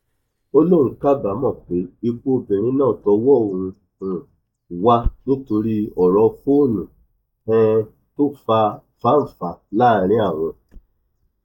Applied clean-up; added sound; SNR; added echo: neural mask model DeepFilterNet 3.